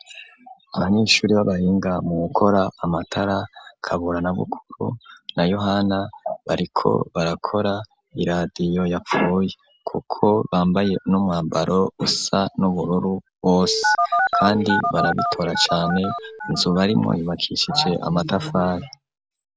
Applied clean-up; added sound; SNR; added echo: none; Telephone; 2 dB; none.